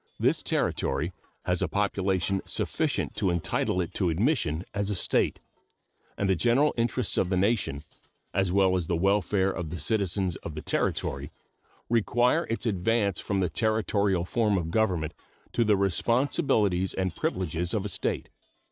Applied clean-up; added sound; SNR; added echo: neural separator model SepFormer DNS4.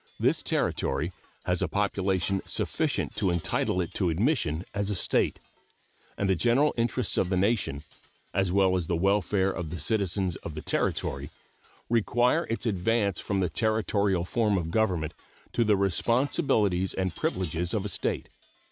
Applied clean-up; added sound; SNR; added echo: none; Chink, clink; 12 dB; none.